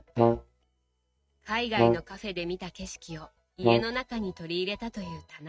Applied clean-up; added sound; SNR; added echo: neural mask model RNNoise.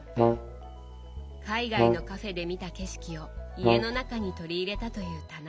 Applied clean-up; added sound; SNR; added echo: none; Brass instrument; -3 dB; none.